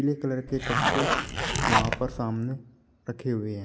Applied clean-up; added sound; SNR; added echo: none; Zipper (clothing); -4 dB; none.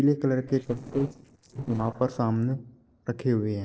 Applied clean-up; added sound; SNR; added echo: neural separator model SepFormer DNS4.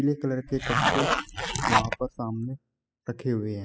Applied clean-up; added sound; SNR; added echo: classical method spectral subtraction.